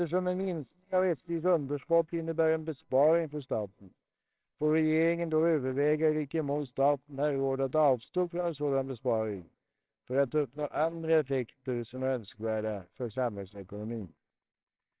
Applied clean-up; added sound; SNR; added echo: neural separator model SepFormer WHAMR!.